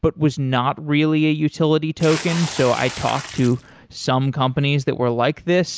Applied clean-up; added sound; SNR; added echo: none; Water / Splash, splatter; 12 dB; none.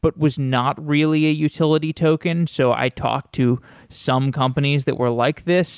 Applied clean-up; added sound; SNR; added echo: none; none; none; none.